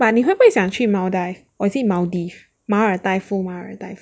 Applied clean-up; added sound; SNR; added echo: none; none; none; none.